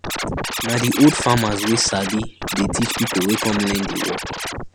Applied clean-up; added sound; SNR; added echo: none; Scratching (performance technique); 5 dB; none.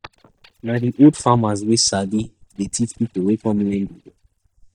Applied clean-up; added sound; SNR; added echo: neural mask model DeepFilterNet 3.